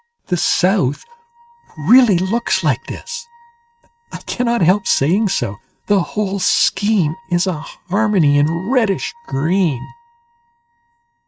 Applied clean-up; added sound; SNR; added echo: neural mask model RNNoise.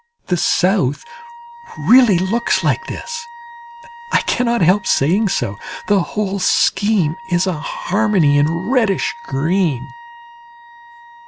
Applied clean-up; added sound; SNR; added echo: none; Wind instrument, woodwind instrument; 19 dB; none.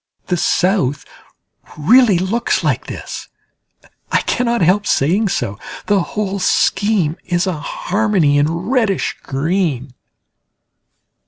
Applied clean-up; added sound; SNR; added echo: none; none; none; none.